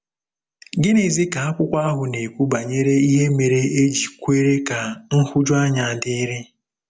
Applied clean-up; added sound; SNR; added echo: none; none; none; none.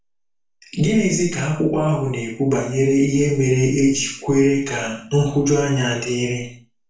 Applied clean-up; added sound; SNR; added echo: none; none; none; reverberation time 0.4 s.